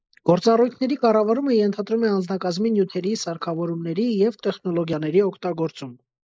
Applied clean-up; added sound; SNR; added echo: neural mask model Resemble Enhance denoiser.